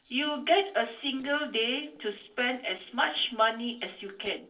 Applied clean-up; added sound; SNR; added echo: neural separator model SepFormer DNS4.